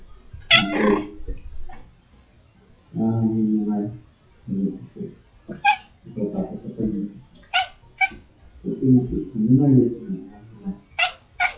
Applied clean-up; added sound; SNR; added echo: classical method WPE with log-MMSE.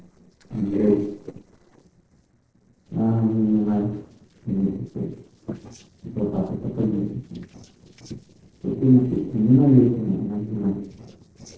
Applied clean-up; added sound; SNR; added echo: neural separator model SepFormer DNS4.